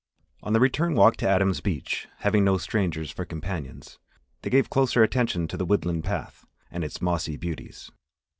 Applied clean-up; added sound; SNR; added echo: none; none; none; none.